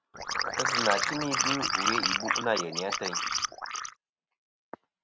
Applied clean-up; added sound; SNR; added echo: none; Liquid; -5 dB; none.